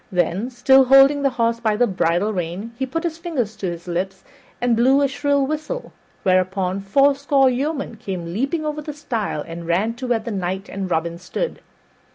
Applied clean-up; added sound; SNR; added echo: none; none; none; none.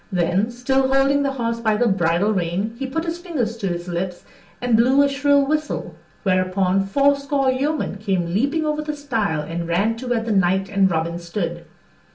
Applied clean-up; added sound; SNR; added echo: none; none; none; reverberation time 0.3 s.